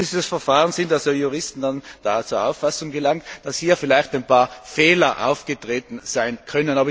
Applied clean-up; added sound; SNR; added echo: none; none; none; none.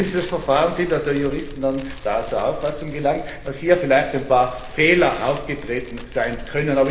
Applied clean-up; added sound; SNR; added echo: none; Fire; 14 dB; reverberation time 1.0 s.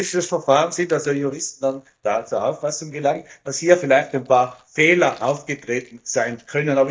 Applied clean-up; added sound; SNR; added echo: neural mask model DeepFilterNet 3.